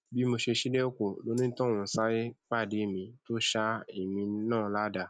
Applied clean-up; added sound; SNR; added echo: neural mask model RNNoise.